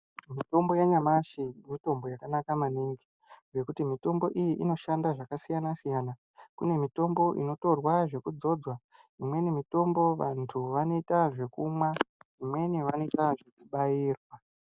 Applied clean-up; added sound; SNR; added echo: none; none; none; none.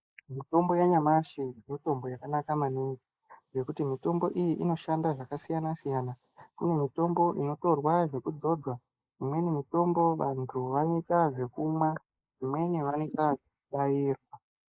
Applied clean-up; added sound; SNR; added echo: neural mask model Resemble Enhance denoiser.